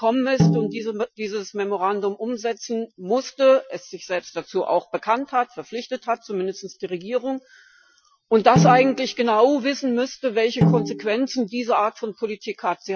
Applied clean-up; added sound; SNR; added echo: classical method Wiener filter.